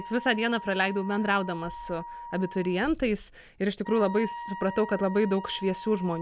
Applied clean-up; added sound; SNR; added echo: none; Wind instrument, woodwind instrument; 13 dB; none.